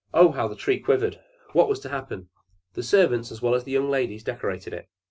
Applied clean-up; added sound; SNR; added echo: none; none; none; none.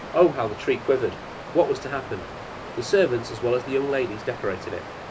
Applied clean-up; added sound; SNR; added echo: none; Water; 12 dB; none.